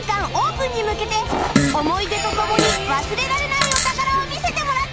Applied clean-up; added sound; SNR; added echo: none; Fart; 2 dB; none.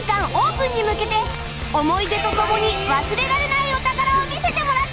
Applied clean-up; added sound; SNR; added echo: none; none; none; none.